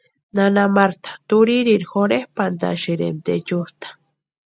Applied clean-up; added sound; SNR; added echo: none; none; none; none.